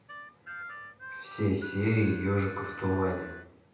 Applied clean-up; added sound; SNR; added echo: none; Harmonica; 13 dB; reverberation time 0.9 s.